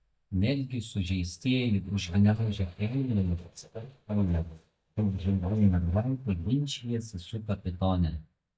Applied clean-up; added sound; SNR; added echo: neural mask model DeepFilterNet 3.